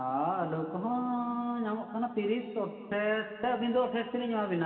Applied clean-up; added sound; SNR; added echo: none; none; none; reverberation time 2.4 s.